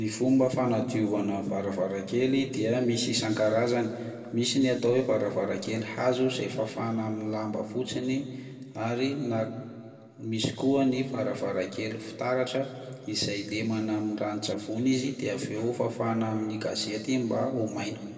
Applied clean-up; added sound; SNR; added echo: none; none; none; reverberation time 1.8 s.